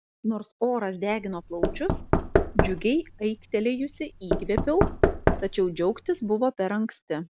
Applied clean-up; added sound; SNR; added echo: none; Knock / Wood; 0 dB; none.